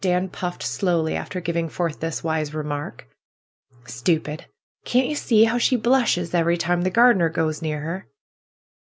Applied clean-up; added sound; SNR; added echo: none; none; none; none.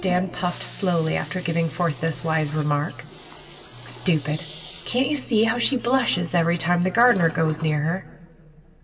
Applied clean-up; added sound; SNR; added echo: none; Toilet flush; 16 dB; reverberation time 2.2 s.